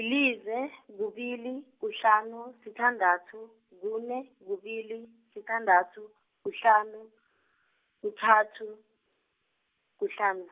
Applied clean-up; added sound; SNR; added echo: none; none; none; none.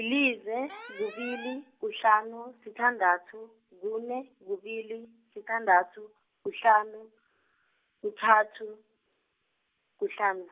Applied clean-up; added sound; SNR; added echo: none; Alarm; 17 dB; none.